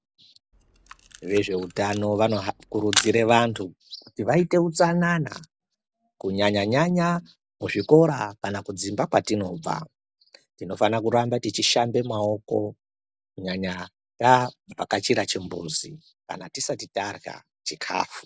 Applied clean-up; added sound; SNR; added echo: none; Camera; 9 dB; none.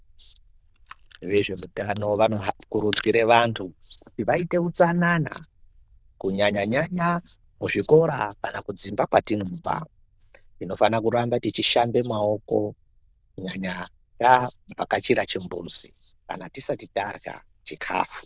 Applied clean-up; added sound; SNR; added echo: neural diffusion model UNIVERSE++.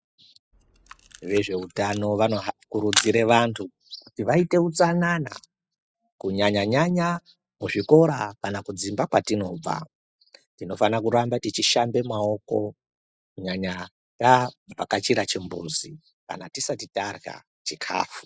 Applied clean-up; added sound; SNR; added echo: classical method spectral subtraction.